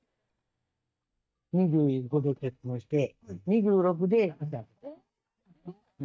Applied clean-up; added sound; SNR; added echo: neural mask model DeepFilterNet 3.